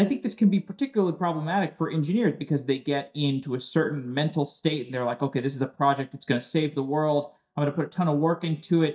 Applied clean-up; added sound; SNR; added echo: neural mask model DeepFilterNet 3.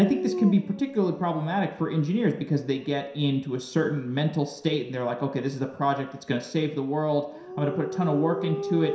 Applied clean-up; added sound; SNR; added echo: none; Dog; 12 dB; reverberation time 0.7 s.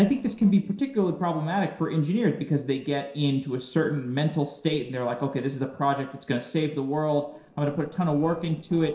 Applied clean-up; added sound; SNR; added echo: neural separator model SepFormer DNS4.